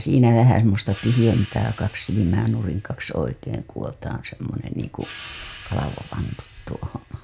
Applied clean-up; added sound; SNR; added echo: none; Cymbal; 19 dB; none.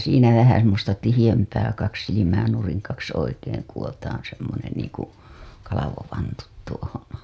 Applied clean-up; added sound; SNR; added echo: none; none; none; none.